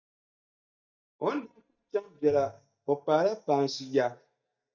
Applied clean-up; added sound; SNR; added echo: neural mask model DeepFilterNet 3.